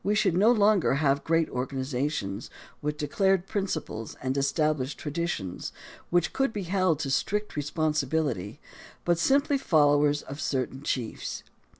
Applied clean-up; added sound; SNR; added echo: none; none; none; none.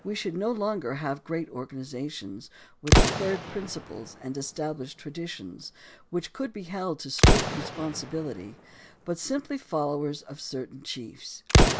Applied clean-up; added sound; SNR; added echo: none; Explosion; -4 dB; none.